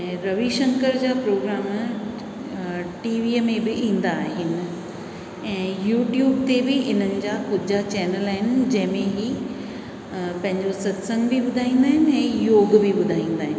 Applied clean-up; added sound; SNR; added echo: none; none; none; none.